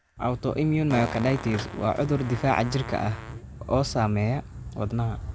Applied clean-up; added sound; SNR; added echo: none; Fart; 15 dB; none.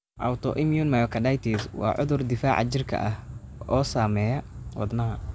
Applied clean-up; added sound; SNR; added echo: none; none; none; none.